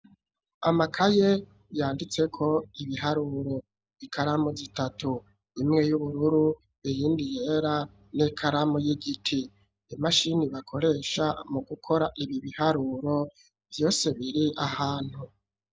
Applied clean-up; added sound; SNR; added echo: none; none; none; none.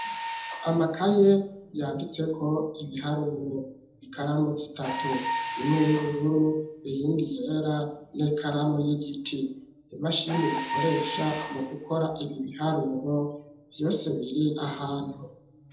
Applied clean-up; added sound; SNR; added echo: none; Mechanisms; 10 dB; reverberation time 0.8 s.